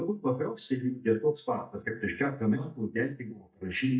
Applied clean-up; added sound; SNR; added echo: neural mask model DeepFilterNet 3.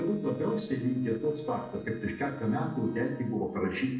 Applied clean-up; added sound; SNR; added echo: neural separator model SepFormer DNS4.